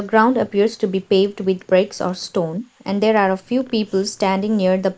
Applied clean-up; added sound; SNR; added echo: neural mask model Resemble Enhance denoiser.